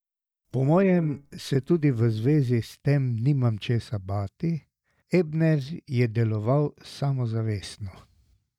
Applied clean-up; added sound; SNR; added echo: neural mask model DeepFilterNet 3.